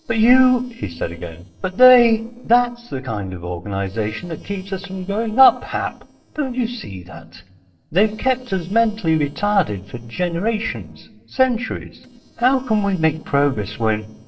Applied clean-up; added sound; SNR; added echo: neural separator model SepFormer DNS4.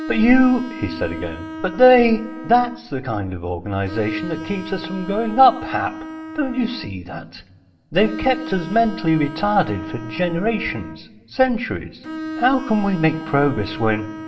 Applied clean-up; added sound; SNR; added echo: none; Bowed string instrument; 12 dB; reverberation time 1.8 s.